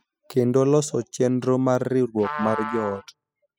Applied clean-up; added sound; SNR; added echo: classical method spectral subtraction.